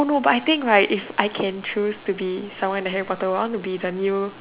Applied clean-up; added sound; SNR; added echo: none; none; none; none.